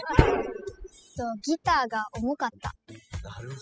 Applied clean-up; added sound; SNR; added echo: classical method spectral subtraction.